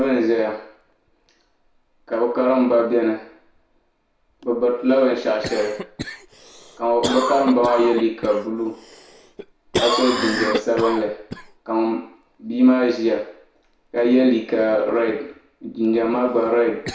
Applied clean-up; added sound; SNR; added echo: none; Cough; 11 dB; reverberation time 0.6 s.